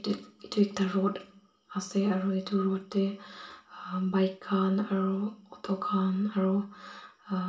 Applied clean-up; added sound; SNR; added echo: none; none; none; reverberation time 0.3 s.